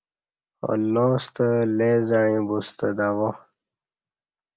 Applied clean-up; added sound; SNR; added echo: none; none; none; none.